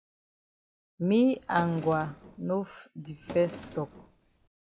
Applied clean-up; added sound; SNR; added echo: none; Drawer open or close; 15 dB; none.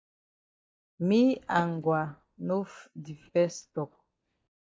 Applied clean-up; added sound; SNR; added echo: neural mask model DeepFilterNet 3.